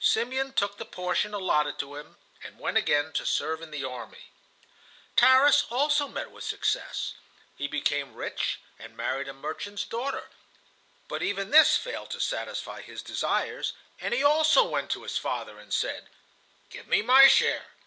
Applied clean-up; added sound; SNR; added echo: none; none; none; none.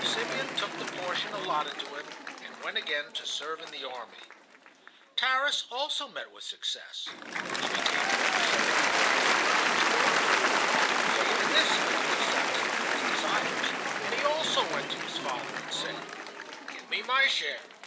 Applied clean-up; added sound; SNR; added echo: none; Applause / Cheering; -4 dB; none.